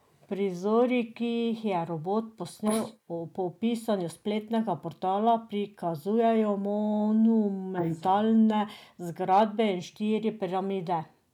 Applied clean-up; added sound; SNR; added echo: neural mask model Resemble Enhance denoiser.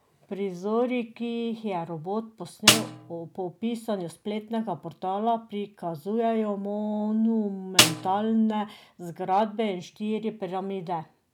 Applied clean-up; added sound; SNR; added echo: none; Snare drum; -2 dB; none.